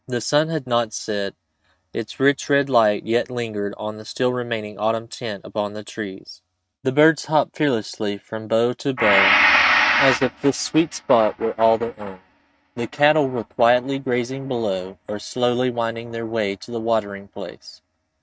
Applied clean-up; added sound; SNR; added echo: neural mask model RNNoise.